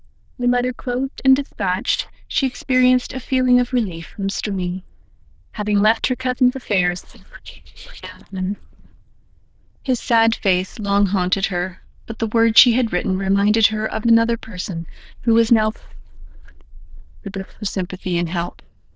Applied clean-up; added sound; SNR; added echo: neural diffusion model UNIVERSE++.